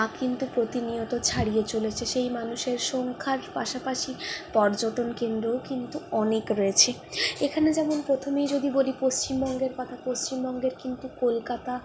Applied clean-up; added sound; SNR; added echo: none; none; none; none.